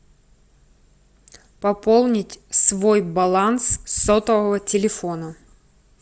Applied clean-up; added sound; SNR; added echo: none; none; none; none.